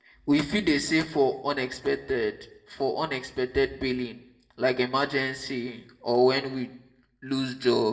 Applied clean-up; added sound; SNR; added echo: none; none; none; reverberation time 0.5 s.